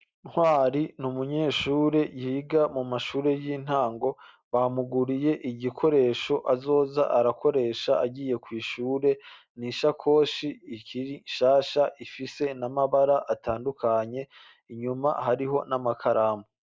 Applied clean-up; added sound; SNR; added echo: none; none; none; none.